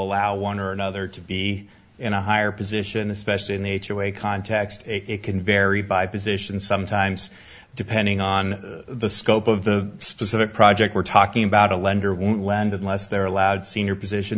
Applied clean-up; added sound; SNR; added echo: none; none; none; none.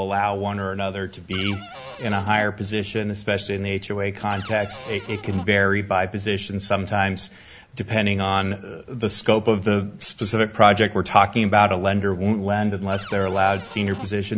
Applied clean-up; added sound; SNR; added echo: none; Cupboard open or close; 15 dB; none.